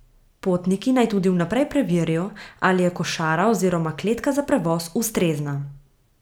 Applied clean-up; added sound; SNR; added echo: none; none; none; none.